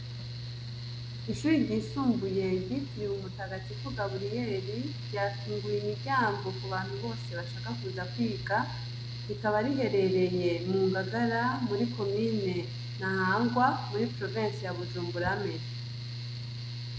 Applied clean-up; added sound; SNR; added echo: none; Mechanical fan; 6 dB; none.